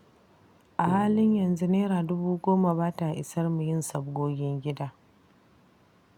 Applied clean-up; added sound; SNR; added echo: none; none; none; none.